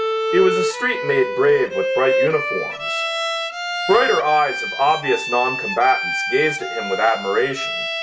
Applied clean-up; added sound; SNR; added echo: none; Bowed string instrument; 3 dB; none.